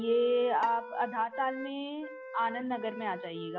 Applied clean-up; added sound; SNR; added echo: classical method log-MMSE.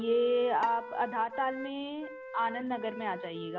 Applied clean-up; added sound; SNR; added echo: none; Bowed string instrument + Wind instrument, woodwind instrument; 10 dB; none.